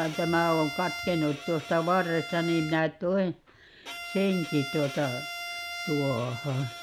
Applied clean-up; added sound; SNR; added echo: none; Bowed string instrument; 10 dB; none.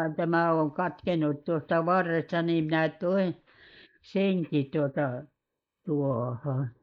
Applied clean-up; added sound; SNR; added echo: neural mask model Resemble Enhance denoiser.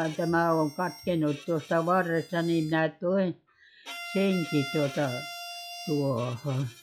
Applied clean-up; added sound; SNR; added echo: classical method log-MMSE.